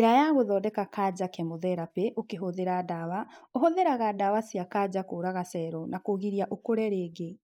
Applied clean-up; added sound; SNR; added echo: neural mask model Resemble Enhance denoiser.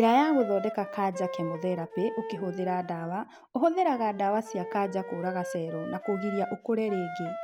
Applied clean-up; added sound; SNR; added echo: none; Wind instrument, woodwind instrument; 10 dB; none.